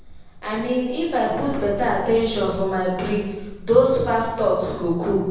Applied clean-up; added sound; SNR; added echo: none; Walk, footsteps; 15 dB; reverberation time 1.1 s.